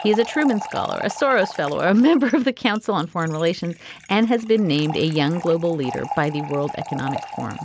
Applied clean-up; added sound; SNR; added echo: none; Fill (with liquid) / Trickle, dribble; 13 dB; none.